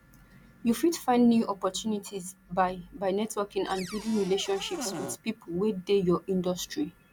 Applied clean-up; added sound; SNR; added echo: none; Cupboard open or close; 11 dB; none.